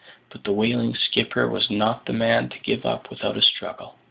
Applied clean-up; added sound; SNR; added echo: none; none; none; none.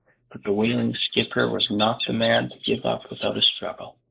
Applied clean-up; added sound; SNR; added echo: neural mask model Resemble Enhance denoiser.